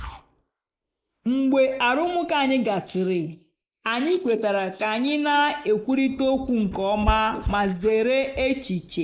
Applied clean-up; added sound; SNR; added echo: neural mask model Resemble Enhance denoiser.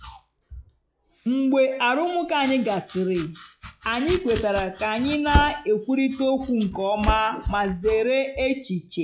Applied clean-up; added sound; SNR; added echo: classical method log-MMSE.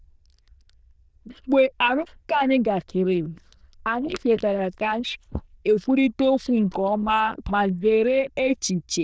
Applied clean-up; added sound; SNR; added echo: neural diffusion model UNIVERSE++.